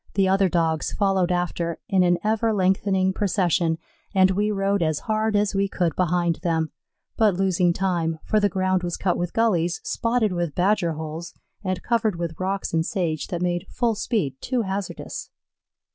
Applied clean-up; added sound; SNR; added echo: none; none; none; none.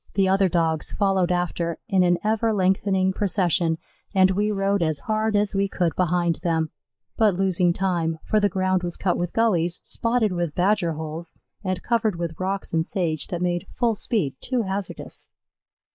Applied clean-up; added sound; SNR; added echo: neural mask model Resemble Enhance denoiser.